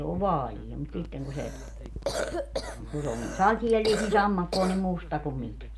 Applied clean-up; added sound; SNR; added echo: none; Cough; 7 dB; none.